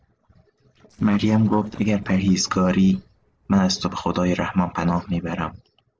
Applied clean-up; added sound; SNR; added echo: neural separator model SepFormer DNS4.